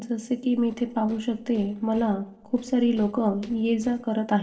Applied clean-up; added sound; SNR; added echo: neural separator model SepFormer DNS4.